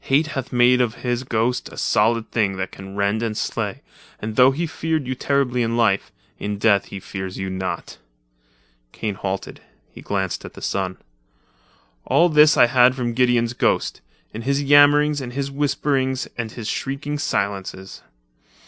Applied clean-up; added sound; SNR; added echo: none; none; none; none.